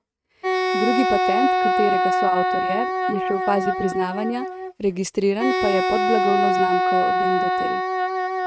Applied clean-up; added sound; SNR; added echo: neural mask model RNNoise.